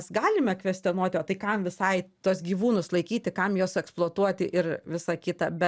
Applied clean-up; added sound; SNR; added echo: none; none; none; none.